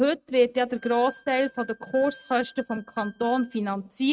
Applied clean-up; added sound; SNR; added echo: neural mask model RNNoise.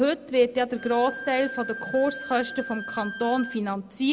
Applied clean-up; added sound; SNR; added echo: none; Bowed string instrument; 12 dB; none.